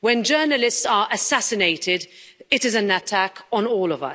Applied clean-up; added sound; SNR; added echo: none; none; none; none.